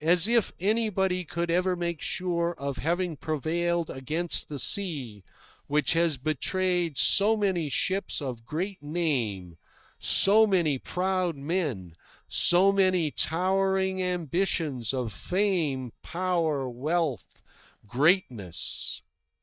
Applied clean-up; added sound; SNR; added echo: neural mask model DeepFilterNet 3.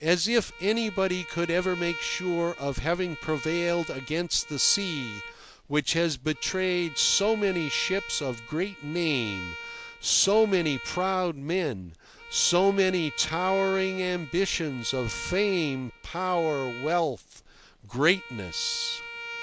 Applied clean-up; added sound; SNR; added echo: none; Bowed string instrument; 13 dB; none.